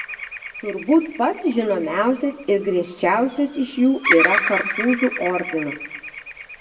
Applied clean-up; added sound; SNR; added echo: none; Bird vocalization, bird call, bird song; 6 dB; reverberation time 0.6 s.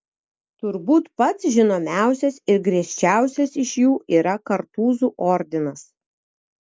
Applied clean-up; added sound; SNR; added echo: none; none; none; none.